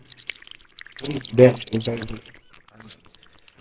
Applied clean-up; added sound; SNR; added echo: neural separator model SepFormer WHAMR!.